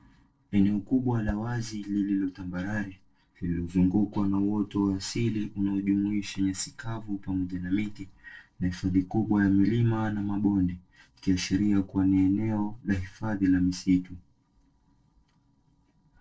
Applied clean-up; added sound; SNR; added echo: neural separator model SepFormer DNS4.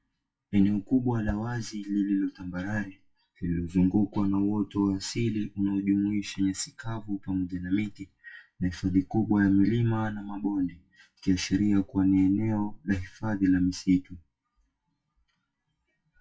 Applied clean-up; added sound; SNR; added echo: classical method WPE with log-MMSE.